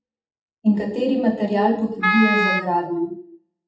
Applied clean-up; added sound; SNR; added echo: classical method WPE with log-MMSE.